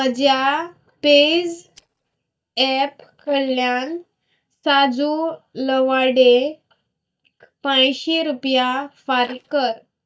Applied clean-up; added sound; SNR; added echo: neural mask model DeepFilterNet 3.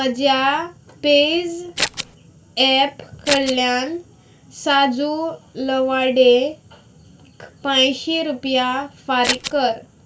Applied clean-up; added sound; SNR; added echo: none; Scissors; 4 dB; reverberation time 0.2 s.